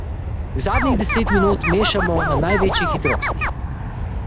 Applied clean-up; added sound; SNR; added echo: none; Aircraft + Scratching (performance technique); -1 dB; none.